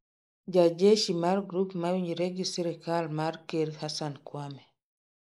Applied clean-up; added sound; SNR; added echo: neural mask model Resemble Enhance denoiser.